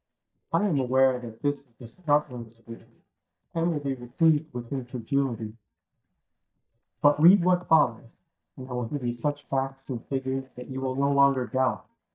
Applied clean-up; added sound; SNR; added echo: neural mask model DeepFilterNet 3.